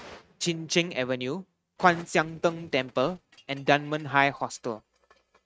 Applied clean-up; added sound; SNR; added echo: neural mask model RNNoise.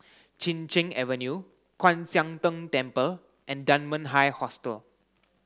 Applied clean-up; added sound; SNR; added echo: none; none; none; none.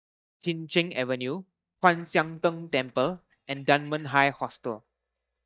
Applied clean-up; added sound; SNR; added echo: neural mask model DeepFilterNet 3.